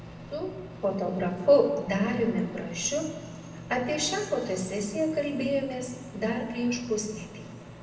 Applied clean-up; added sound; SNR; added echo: none; Microwave oven; 14 dB; reverberation time 1.5 s.